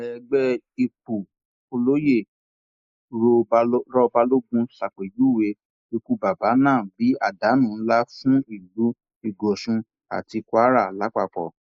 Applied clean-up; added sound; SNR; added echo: neural mask model Resemble Enhance denoiser.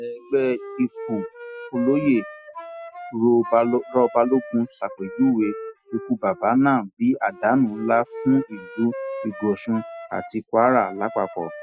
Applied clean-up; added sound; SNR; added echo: classical method Wiener filter.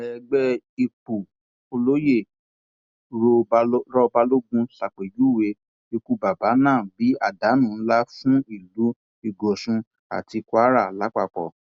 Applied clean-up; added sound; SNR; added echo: none; none; none; none.